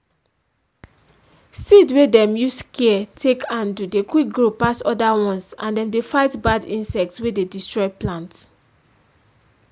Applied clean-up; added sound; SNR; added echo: none; none; none; none.